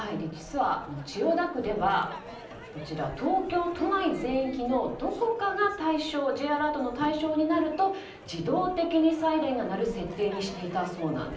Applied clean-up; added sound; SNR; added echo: none; Crowd / Fireworks; 16 dB; reverberation time 0.6 s.